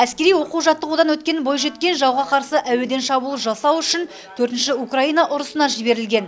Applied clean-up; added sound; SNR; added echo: none; none; none; none.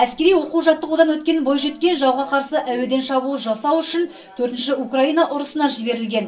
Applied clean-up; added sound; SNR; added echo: none; none; none; reverberation time 0.2 s.